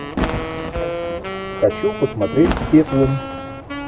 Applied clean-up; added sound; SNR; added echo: none; Fireworks + Wind instrument, woodwind instrument; 5 dB; none.